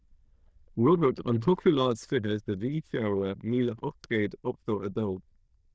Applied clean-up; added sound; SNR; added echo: neural diffusion model UNIVERSE++.